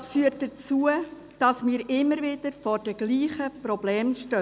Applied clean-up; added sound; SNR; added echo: none; none; none; none.